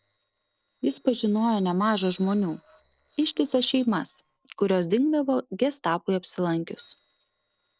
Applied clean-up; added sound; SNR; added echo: neural separator model SepFormer DNS4.